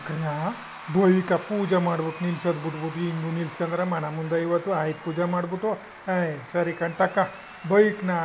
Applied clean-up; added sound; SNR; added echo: none; Applause / Crowd / Cheering; 17 dB; none.